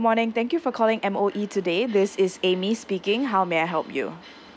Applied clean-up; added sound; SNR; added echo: none; none; none; none.